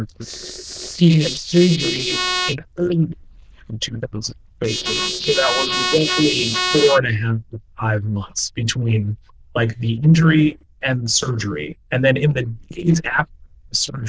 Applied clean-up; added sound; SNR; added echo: neural diffusion model UNIVERSE++.